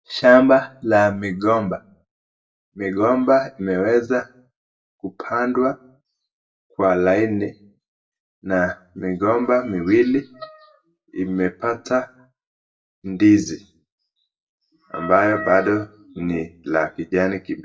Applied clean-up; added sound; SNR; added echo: none; none; none; reverberation time 0.2 s.